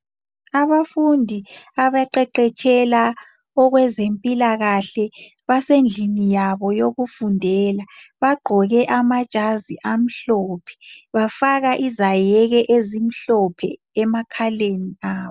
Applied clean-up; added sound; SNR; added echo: none; none; none; none.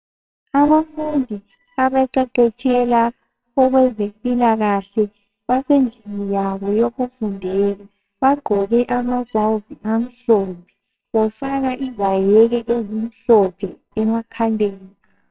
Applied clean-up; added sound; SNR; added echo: neural separator model SepFormer WHAMR!.